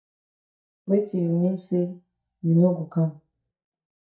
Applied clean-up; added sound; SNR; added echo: neural mask model DeepFilterNet 3.